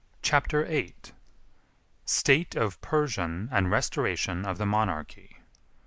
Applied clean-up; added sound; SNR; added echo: neural mask model Resemble Enhance denoiser.